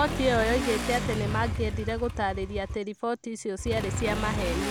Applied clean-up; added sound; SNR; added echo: none; Motorcycle / Accelerating, revving, vroom; 3 dB; none.